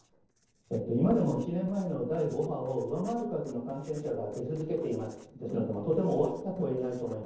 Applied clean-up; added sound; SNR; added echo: neural separator model SepFormer DNS4.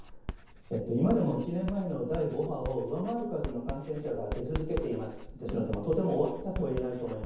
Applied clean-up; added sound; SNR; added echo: none; Writing; 9 dB; reverberation time 0.9 s.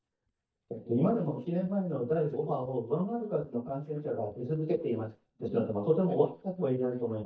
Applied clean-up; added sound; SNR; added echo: neural mask model DeepFilterNet 3.